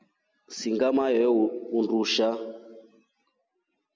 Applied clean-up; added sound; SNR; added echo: none; none; none; none.